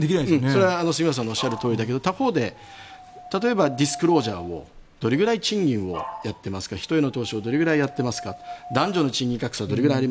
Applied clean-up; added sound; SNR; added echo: none; Dog; 17 dB; none.